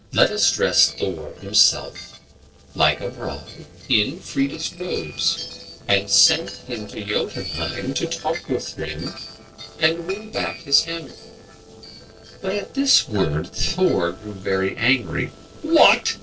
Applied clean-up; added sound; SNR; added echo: neural separator model SepFormer DNS4.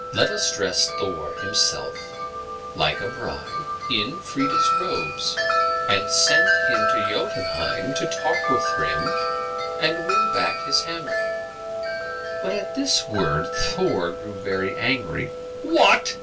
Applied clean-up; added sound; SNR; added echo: none; Wind chime; 0 dB; reverberation time 0.2 s.